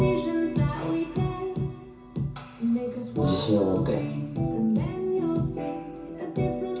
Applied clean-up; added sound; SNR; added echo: none; none; none; reverberation time 0.7 s.